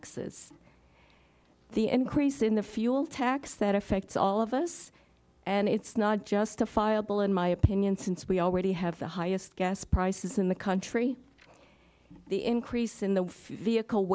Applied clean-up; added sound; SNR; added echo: none; none; none; none.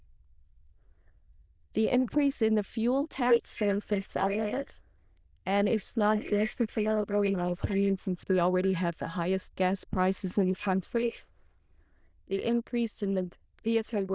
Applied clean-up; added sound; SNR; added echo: neural diffusion model UNIVERSE++.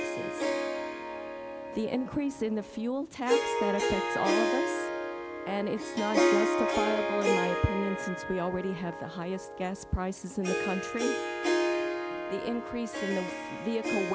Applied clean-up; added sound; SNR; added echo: none; Harp; -2 dB; none.